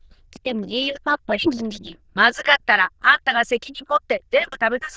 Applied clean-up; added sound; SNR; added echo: neural diffusion model UNIVERSE++.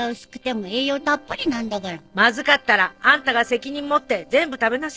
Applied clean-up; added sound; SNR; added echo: neural separator model SepFormer DNS4.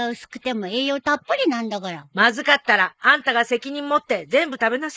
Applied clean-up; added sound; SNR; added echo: neural mask model Resemble Enhance denoiser.